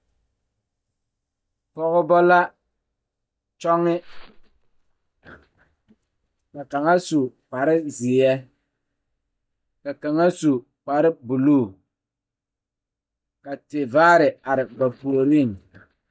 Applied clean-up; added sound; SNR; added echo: neural mask model DeepFilterNet 3.